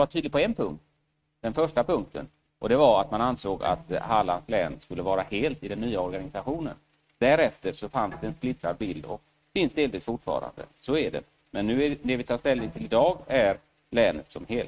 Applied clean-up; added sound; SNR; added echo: neural mask model RNNoise.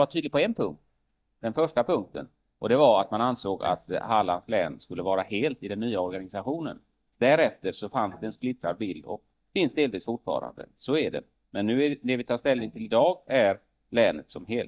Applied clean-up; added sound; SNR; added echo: neural mask model DeepFilterNet 3.